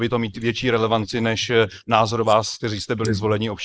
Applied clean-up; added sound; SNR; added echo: neural mask model Resemble Enhance denoiser.